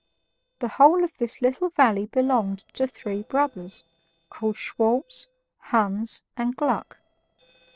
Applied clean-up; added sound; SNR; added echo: neural separator model SepFormer DNS4.